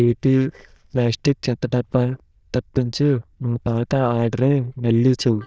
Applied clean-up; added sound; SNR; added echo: neural diffusion model UNIVERSE++.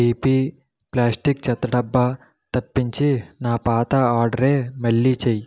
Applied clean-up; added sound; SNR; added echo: none; none; none; none.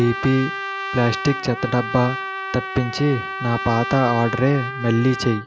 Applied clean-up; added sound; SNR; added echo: none; Trumpet; 8 dB; none.